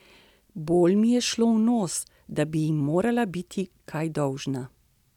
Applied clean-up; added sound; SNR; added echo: none; none; none; none.